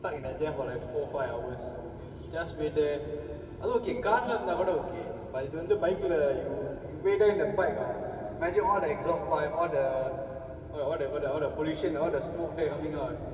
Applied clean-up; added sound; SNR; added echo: none; none; none; reverberation time 2.8 s.